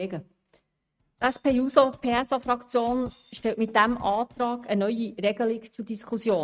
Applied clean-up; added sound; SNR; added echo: neural mask model RNNoise.